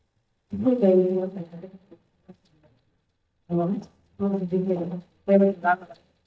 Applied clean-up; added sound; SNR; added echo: neural mask model DeepFilterNet 3.